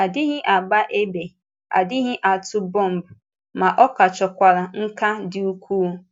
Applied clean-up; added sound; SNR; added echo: none; none; none; none.